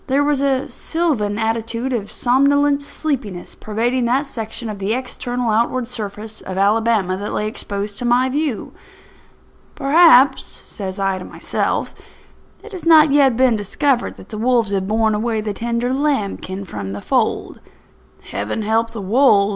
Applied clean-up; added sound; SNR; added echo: none; none; none; none.